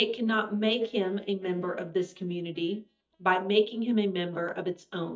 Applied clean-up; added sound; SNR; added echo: neural mask model DeepFilterNet 3.